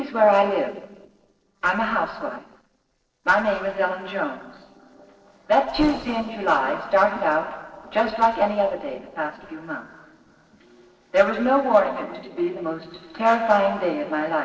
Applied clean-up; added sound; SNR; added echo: neural separator model SepFormer DNS4.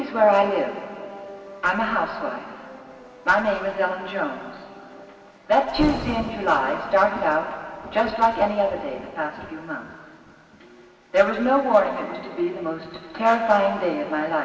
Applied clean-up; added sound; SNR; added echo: none; Thunder; 17 dB; reverberation time 2.5 s.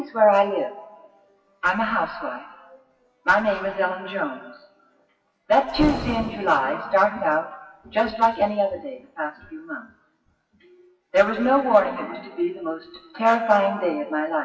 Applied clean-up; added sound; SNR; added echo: classical method WPE with log-MMSE.